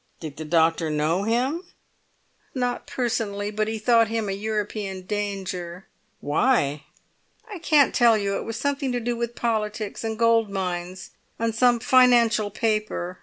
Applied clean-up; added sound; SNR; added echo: none; none; none; none.